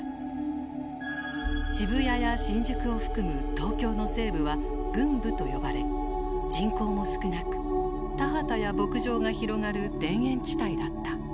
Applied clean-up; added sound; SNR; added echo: none; none; none; none.